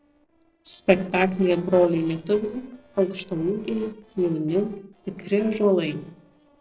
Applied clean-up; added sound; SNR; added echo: neural separator model SepFormer DNS4.